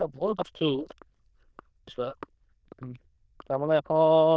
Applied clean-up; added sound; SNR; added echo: neural diffusion model UNIVERSE++.